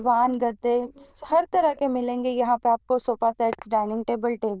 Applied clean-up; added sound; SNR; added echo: neural diffusion model UNIVERSE++.